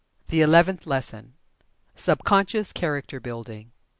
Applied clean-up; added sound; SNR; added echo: none; none; none; none.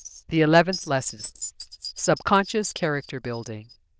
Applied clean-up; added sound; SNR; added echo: neural diffusion model UNIVERSE++.